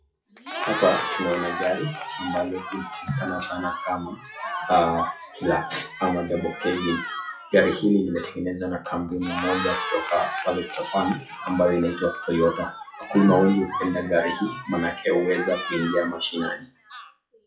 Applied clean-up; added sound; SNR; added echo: classical method WPE with log-MMSE.